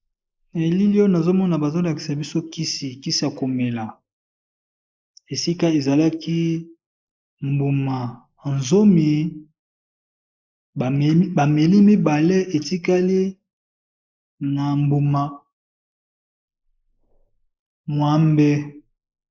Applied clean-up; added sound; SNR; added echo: neural mask model Resemble Enhance denoiser.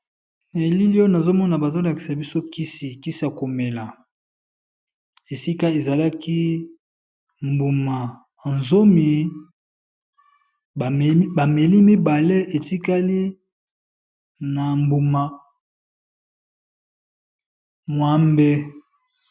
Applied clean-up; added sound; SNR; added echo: none; none; none; none.